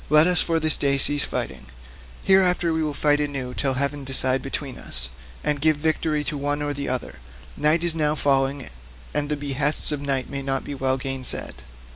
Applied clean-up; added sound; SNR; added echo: none; none; none; none.